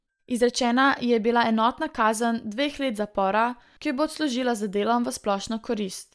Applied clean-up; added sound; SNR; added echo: neural mask model DeepFilterNet 3.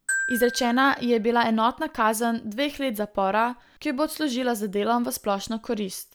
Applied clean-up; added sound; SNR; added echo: none; Glockenspiel; 10 dB; none.